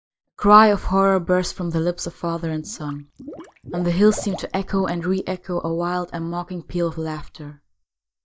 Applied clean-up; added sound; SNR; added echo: neural mask model DeepFilterNet 3.